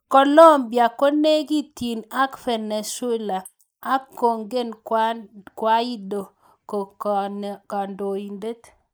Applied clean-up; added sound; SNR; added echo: neural mask model Resemble Enhance denoiser.